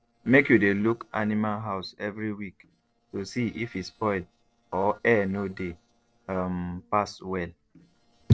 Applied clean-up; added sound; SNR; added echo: neural separator model SepFormer DNS4.